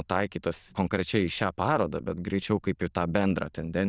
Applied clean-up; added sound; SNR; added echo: neural diffusion model UNIVERSE++.